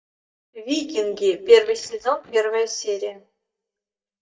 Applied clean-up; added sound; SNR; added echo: neural mask model DeepFilterNet 3.